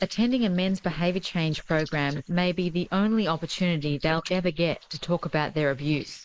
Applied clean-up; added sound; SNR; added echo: neural mask model Resemble Enhance denoiser.